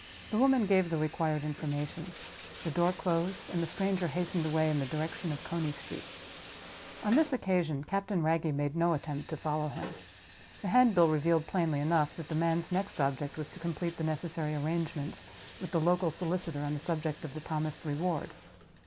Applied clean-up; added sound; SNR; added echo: none; Bathtub (filling or washing); 15 dB; none.